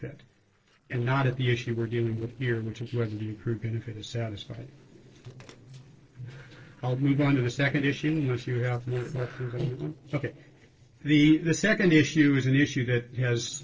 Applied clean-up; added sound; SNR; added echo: neural separator model SepFormer DNS4.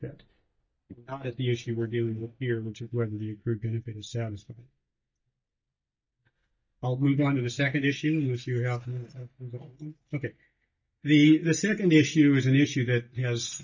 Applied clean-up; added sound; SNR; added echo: neural mask model DeepFilterNet 3.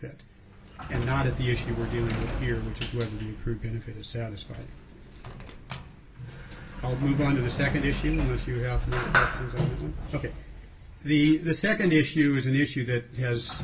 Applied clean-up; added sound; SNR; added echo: none; Sliding door; 5 dB; reverberation time 0.1 s.